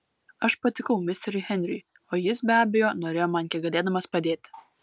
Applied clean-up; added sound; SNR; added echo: none; none; none; none.